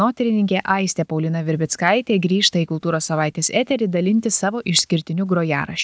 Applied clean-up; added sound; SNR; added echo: none; none; none; none.